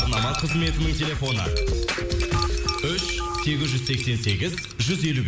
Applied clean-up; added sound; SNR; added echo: none; Cutlery, silverware; 10 dB; none.